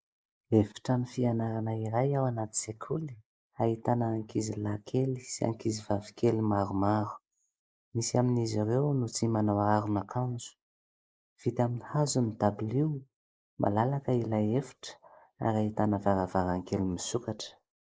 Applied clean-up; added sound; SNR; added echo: neural mask model Resemble Enhance denoiser.